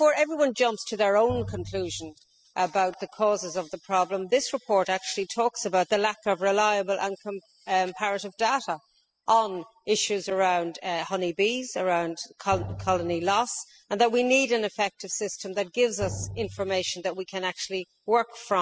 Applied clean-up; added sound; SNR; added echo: classical method spectral subtraction.